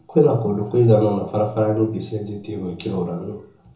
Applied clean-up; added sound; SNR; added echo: none; none; none; reverberation time 0.6 s.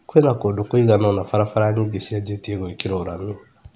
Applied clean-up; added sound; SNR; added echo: none; none; none; none.